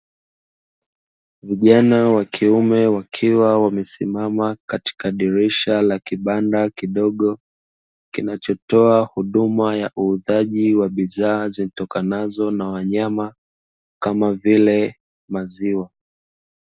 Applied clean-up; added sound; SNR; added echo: none; none; none; none.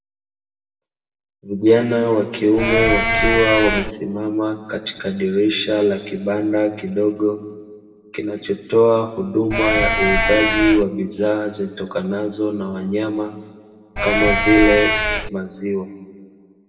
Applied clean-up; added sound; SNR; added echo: none; Livestock, farm animals, working animals; -1 dB; reverberation time 1.4 s.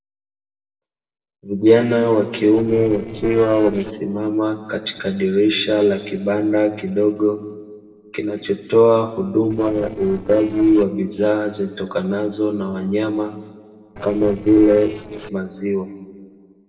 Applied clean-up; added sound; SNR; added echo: neural separator model SepFormer DNS4.